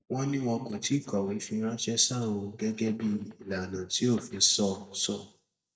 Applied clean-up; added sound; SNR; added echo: neural mask model DeepFilterNet 3.